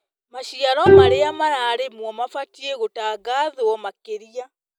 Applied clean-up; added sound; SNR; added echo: none; Bowed string instrument; -4 dB; none.